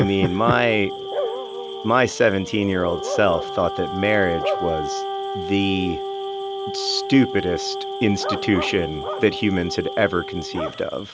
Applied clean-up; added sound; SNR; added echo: none; Wind instrument, woodwind instrument + Bark / Cricket; 6 dB; none.